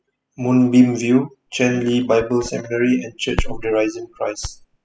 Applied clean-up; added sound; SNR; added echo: classical method spectral subtraction.